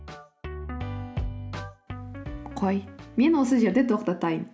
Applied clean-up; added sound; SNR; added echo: none; none; none; none.